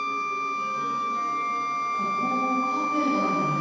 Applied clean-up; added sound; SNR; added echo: none; Wind instrument, woodwind instrument; -4 dB; reverberation time 2.1 s.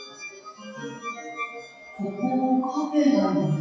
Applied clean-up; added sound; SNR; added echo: classical method WPE with log-MMSE.